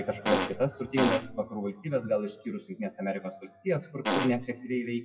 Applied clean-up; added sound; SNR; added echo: classical method WPE with log-MMSE.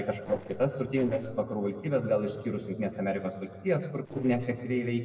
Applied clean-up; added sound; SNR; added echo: neural separator model SepFormer DNS4.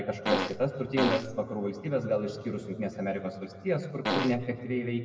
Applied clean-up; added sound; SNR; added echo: none; Fart; 0 dB; reverberation time 1.7 s.